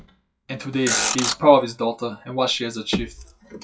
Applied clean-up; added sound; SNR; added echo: classical method WPE with log-MMSE.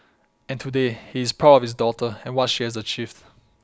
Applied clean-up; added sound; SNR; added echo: none; none; none; none.